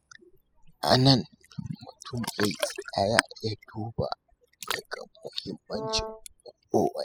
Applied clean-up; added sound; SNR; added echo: classical method spectral subtraction.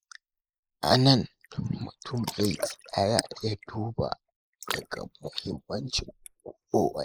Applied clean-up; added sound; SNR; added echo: neural mask model Resemble Enhance denoiser.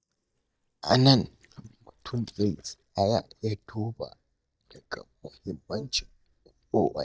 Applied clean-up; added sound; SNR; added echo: neural mask model DeepFilterNet 3.